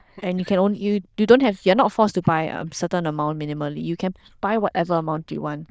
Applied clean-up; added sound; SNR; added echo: neural diffusion model UNIVERSE++.